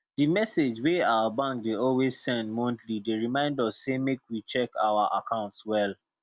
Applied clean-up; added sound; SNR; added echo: none; none; none; none.